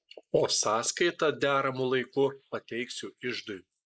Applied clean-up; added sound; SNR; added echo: neural mask model Resemble Enhance denoiser.